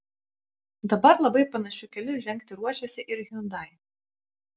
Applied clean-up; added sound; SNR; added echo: none; none; none; none.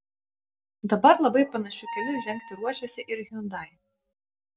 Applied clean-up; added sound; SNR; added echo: none; Squeak; 11 dB; none.